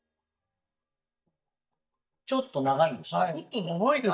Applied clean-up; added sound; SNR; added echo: neural mask model DeepFilterNet 3.